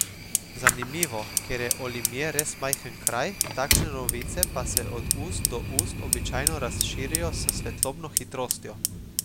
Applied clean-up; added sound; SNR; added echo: none; Fire; -4 dB; none.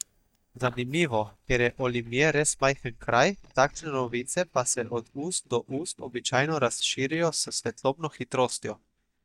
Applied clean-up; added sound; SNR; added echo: neural mask model DeepFilterNet 3.